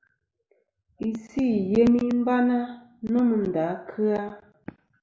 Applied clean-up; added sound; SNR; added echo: none; none; none; none.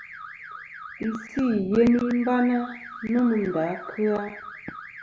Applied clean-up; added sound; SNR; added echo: none; Alarm / Car; 15 dB; none.